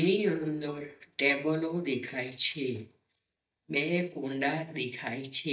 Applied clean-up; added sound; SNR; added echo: neural mask model DeepFilterNet 3.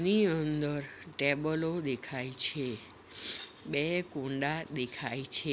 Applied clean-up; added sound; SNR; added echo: none; none; none; none.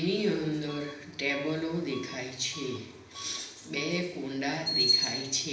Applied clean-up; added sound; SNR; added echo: none; Bus / Alarm; 19 dB; reverberation time 0.9 s.